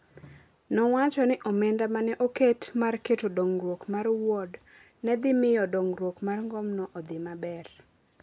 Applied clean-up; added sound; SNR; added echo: none; none; none; none.